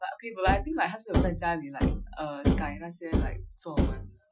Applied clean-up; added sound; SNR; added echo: classical method Wiener filter.